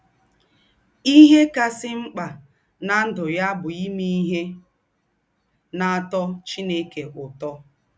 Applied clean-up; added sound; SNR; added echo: none; none; none; none.